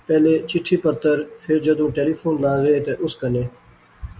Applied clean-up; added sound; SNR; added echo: none; none; none; none.